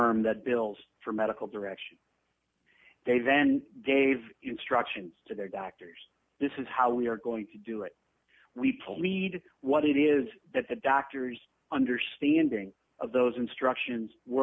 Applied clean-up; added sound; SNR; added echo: none; none; none; none.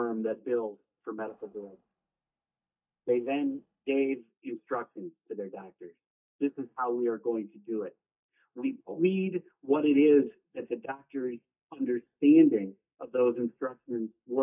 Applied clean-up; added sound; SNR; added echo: neural mask model DeepFilterNet 3.